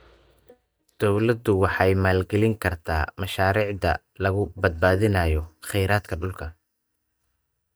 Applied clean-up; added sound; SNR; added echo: neural mask model DeepFilterNet 3.